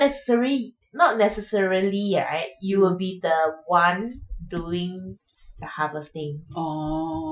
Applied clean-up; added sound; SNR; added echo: classical method Wiener filter.